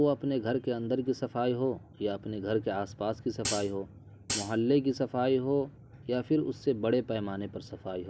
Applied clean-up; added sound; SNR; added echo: none; Hi-hat; 5 dB; none.